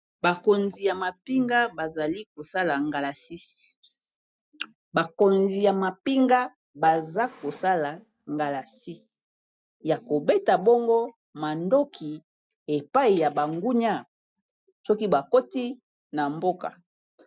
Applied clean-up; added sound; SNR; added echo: neural mask model DeepFilterNet 3.